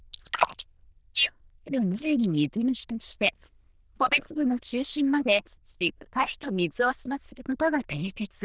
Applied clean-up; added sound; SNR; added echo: neural diffusion model UNIVERSE++.